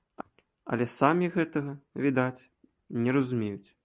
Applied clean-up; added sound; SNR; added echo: none; none; none; none.